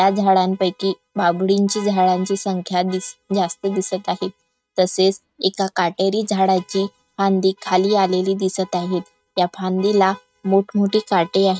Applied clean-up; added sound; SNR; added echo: neural mask model RNNoise.